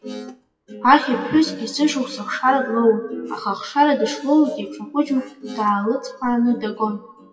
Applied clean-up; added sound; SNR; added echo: classical method WPE with log-MMSE.